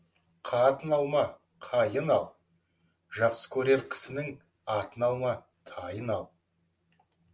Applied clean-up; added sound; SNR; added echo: none; none; none; none.